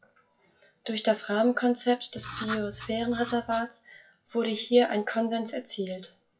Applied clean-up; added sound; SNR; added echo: classical method WPE with log-MMSE.